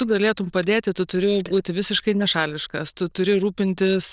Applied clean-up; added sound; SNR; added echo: neural diffusion model UNIVERSE++.